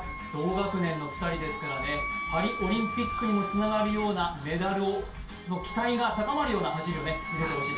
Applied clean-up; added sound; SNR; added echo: none; Wind instrument, woodwind instrument; 7 dB; reverberation time 0.3 s.